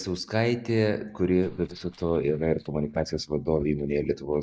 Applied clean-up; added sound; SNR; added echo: neural mask model DeepFilterNet 3.